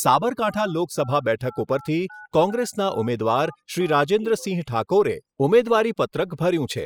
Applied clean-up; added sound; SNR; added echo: classical method spectral subtraction.